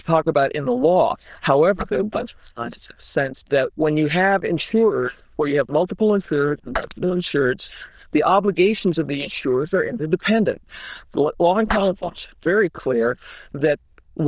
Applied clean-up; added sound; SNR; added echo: neural diffusion model UNIVERSE++.